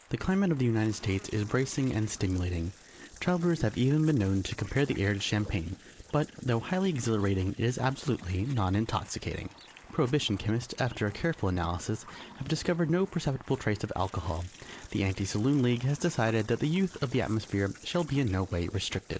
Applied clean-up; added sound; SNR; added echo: neural mask model Resemble Enhance denoiser.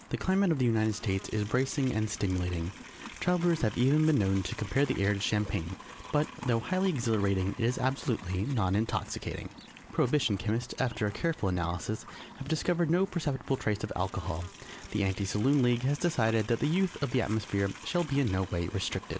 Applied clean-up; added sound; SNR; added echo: none; Livestock, farm animals, working animals; 18 dB; none.